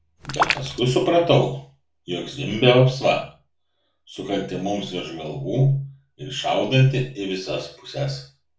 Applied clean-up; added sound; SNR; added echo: none; Raindrop; 5 dB; reverberation time 0.3 s.